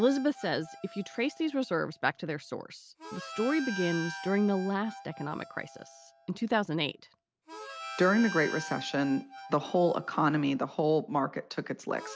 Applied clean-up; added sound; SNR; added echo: none; Harmonica; 14 dB; none.